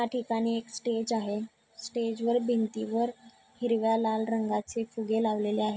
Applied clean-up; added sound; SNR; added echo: none; none; none; none.